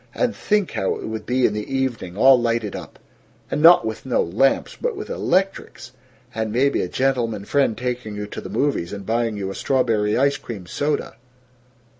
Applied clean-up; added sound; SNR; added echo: none; none; none; none.